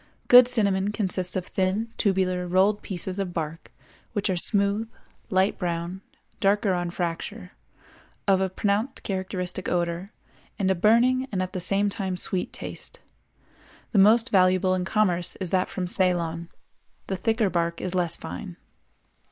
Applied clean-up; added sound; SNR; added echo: neural mask model Resemble Enhance denoiser.